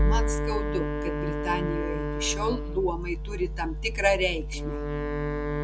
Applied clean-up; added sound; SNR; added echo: none; Wind instrument, woodwind instrument; 6 dB; none.